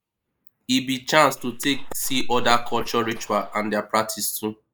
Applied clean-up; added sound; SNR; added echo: neural mask model Resemble Enhance denoiser.